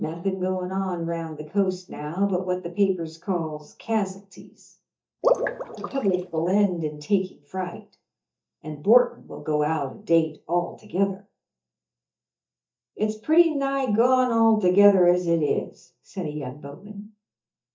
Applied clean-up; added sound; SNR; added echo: neural mask model DeepFilterNet 3.